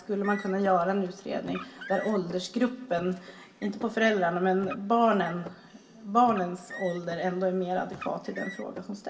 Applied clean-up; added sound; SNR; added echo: none; Car; 17 dB; reverberation time 0.2 s.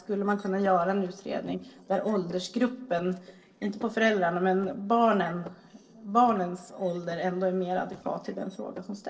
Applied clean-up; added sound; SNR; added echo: neural separator model SepFormer DNS4.